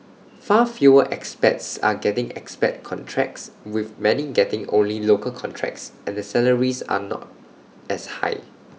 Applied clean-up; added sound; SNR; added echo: none; none; none; none.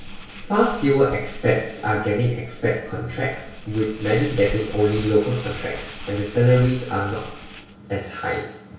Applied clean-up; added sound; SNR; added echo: none; Crumpling, crinkling; 13 dB; reverberation time 0.6 s.